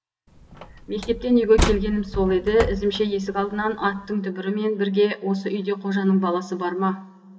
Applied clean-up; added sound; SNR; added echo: none; Slam; 7 dB; reverberation time 2.3 s.